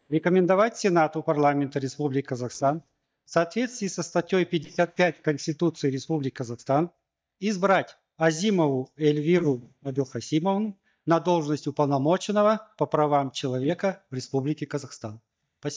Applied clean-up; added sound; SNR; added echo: neural mask model DeepFilterNet 3.